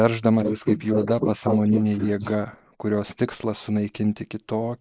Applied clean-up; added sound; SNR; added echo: neural mask model Resemble Enhance denoiser.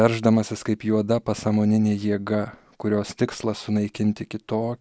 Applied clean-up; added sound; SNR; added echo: none; none; none; none.